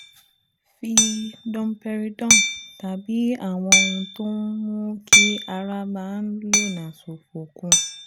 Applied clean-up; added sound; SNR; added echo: none; Hammer; -4 dB; none.